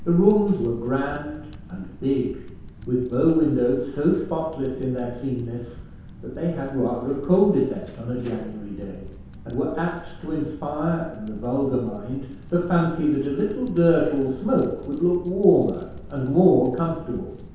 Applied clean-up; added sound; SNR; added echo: none; Typing; 15 dB; reverberation time 0.8 s.